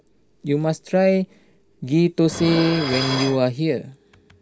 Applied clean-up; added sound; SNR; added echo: none; Dishes, pots, and pans; 10 dB; none.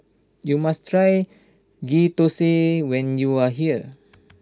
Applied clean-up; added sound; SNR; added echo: none; none; none; none.